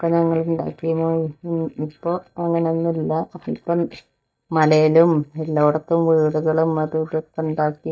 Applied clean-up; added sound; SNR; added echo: neural mask model DeepFilterNet 3.